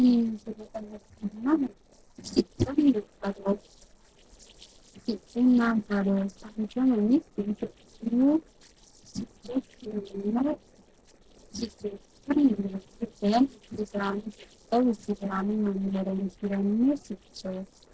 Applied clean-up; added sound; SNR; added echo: neural separator model SepFormer DNS4.